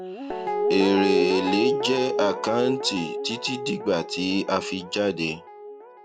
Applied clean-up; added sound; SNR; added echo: none; Guitar; 3 dB; none.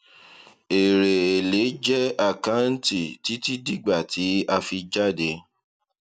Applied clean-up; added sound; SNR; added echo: none; none; none; none.